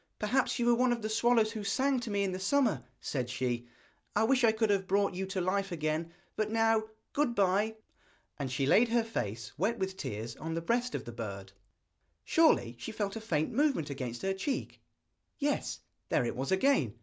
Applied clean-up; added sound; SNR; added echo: none; none; none; none.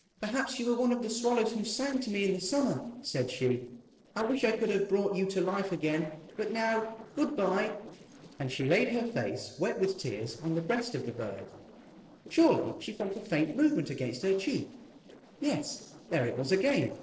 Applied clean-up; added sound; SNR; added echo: neural separator model SepFormer DNS4.